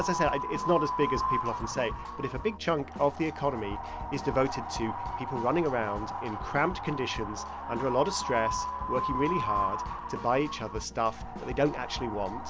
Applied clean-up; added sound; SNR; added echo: none; Wind; 4 dB; none.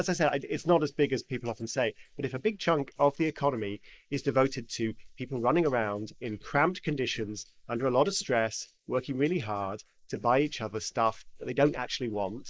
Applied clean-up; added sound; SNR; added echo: neural mask model Resemble Enhance denoiser.